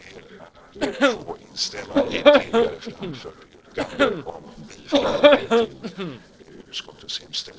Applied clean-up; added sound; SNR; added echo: neural separator model SepFormer DNS4.